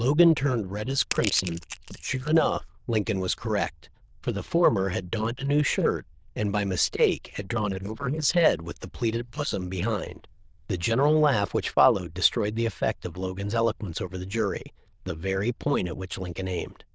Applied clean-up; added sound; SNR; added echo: neural diffusion model UNIVERSE++.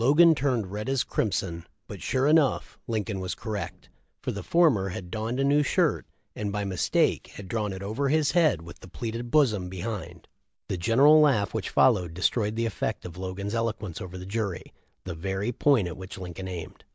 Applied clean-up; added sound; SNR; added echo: none; none; none; none.